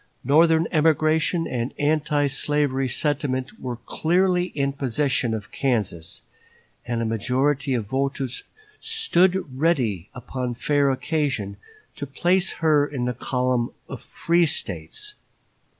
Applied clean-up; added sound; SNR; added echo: none; none; none; none.